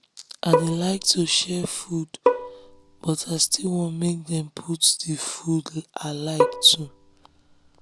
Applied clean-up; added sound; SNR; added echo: none; Bowed string instrument; 2 dB; none.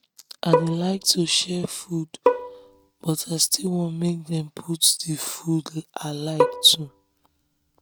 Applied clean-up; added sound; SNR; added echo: neural mask model RNNoise.